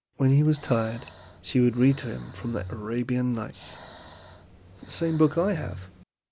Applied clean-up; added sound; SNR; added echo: none; Breathing; 16 dB; none.